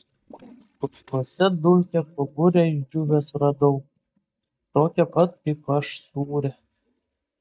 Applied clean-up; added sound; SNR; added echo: neural mask model DeepFilterNet 3.